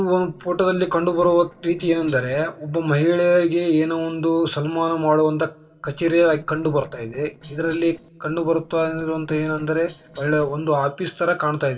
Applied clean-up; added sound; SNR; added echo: neural separator model SepFormer DNS4.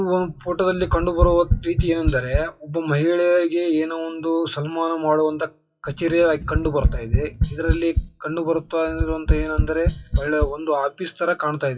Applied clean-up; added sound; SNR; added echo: classical method WPE with log-MMSE.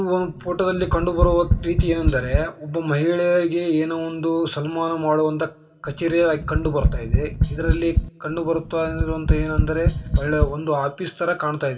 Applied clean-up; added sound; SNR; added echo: none; Tap; 0 dB; reverberation time 0.5 s.